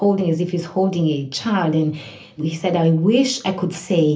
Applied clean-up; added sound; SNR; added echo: none; none; none; reverberation time 0.3 s.